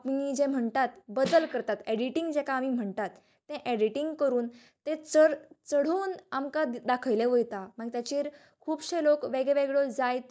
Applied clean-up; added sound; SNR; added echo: neural mask model DeepFilterNet 3.